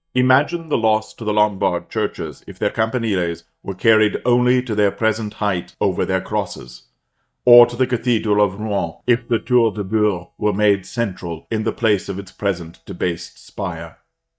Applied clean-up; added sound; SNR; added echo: neural mask model DeepFilterNet 3.